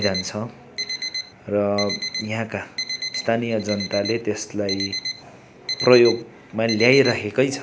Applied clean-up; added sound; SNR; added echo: none; Alarm; 9 dB; none.